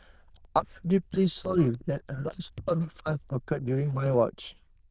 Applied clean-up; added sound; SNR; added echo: neural diffusion model UNIVERSE++.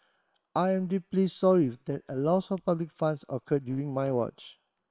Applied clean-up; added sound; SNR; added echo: neural separator model SepFormer WHAM!.